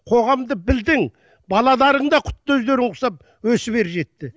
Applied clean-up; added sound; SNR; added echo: none; none; none; none.